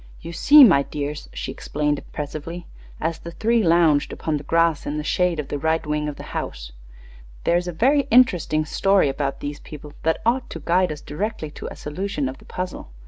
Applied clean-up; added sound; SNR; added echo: none; none; none; none.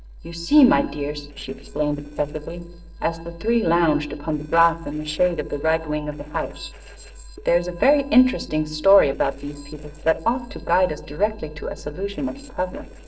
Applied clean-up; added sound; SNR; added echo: neural separator model SepFormer DNS4.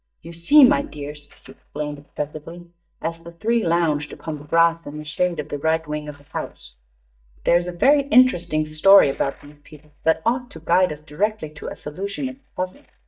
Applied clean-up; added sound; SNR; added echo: neural mask model DeepFilterNet 3.